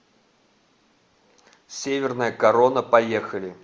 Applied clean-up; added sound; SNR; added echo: none; none; none; none.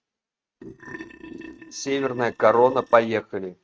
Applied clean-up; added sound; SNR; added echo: neural mask model RNNoise.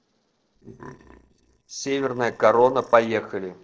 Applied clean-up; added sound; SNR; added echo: neural separator model SepFormer DNS4.